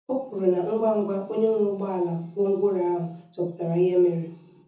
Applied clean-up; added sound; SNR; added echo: none; none; none; reverberation time 0.5 s.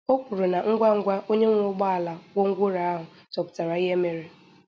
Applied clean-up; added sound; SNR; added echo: none; none; none; none.